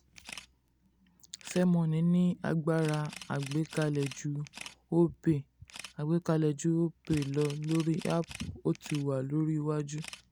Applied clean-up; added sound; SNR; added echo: none; Camera; 19 dB; none.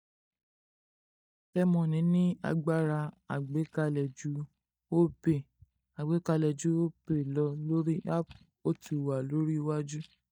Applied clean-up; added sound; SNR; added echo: neural mask model DeepFilterNet 3.